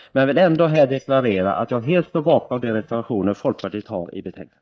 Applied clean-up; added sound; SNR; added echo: neural mask model DeepFilterNet 3.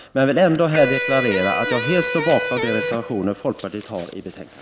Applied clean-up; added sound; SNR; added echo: none; Electric guitar; 4 dB; none.